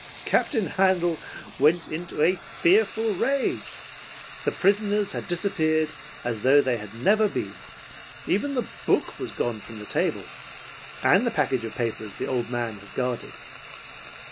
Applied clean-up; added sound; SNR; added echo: none; Frying (food); 12 dB; none.